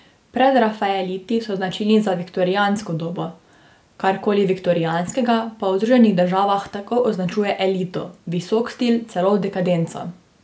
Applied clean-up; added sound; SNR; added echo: none; none; none; none.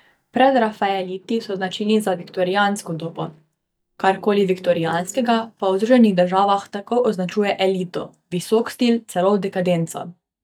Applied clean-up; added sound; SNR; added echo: neural mask model DeepFilterNet 3.